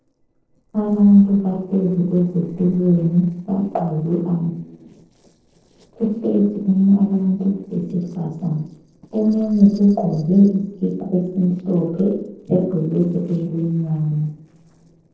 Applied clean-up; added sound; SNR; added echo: neural separator model SepFormer DNS4.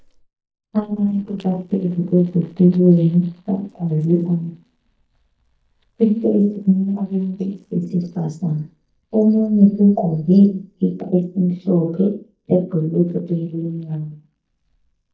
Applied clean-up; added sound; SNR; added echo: neural mask model DeepFilterNet 3.